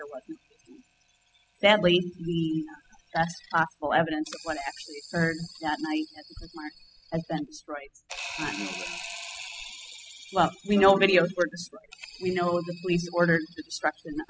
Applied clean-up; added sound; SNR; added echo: classical method spectral subtraction.